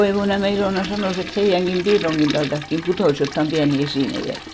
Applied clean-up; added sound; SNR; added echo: none; Toilet flush; 12 dB; none.